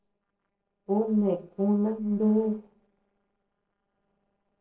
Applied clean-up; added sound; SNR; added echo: neural separator model SepFormer DNS4.